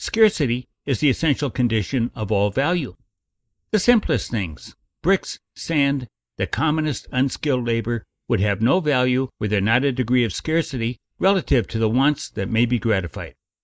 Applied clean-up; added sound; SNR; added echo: neural mask model Resemble Enhance denoiser.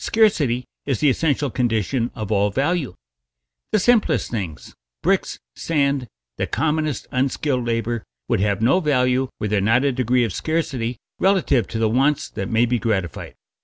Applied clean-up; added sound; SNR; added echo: none; none; none; none.